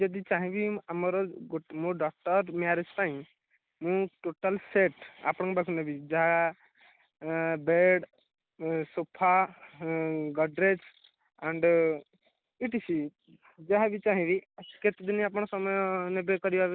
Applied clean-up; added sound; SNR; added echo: none; none; none; none.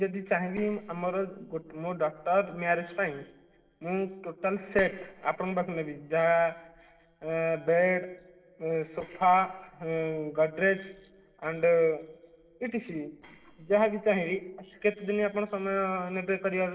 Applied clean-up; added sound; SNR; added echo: neural separator model SepFormer DNS4.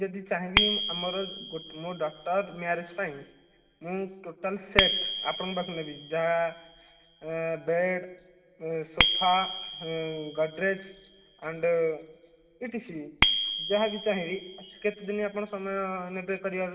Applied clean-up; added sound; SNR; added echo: none; Bicycle bell; 2 dB; reverberation time 2.9 s.